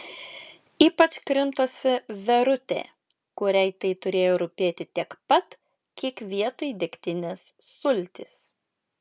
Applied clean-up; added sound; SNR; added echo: none; none; none; none.